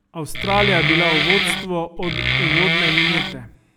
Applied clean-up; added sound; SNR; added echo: none; Wood; -4 dB; none.